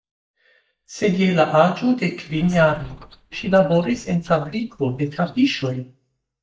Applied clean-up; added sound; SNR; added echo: neural mask model DeepFilterNet 3.